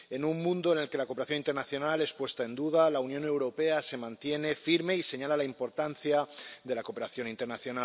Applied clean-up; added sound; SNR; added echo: none; none; none; none.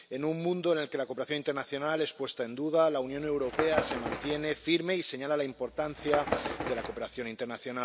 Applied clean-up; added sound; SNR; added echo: none; Bird; 6 dB; none.